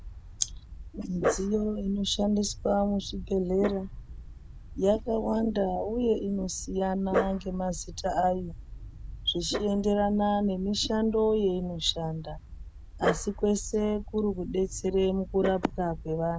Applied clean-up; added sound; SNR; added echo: none; Dog; 9 dB; none.